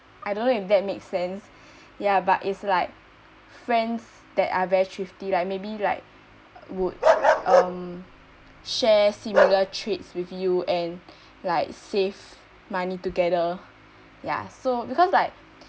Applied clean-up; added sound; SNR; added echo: none; Bark; -3 dB; none.